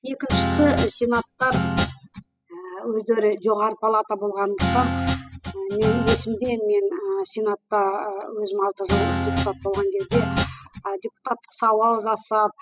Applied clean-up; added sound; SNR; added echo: classical method spectral subtraction.